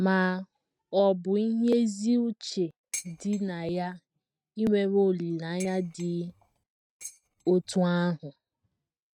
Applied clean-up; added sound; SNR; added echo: neural mask model RNNoise.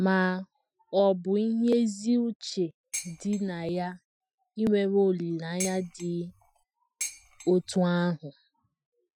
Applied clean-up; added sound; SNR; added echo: classical method Wiener filter.